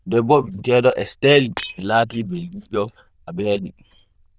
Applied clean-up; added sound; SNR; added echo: neural diffusion model UNIVERSE++.